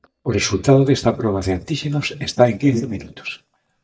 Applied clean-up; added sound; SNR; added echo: neural mask model DeepFilterNet 3.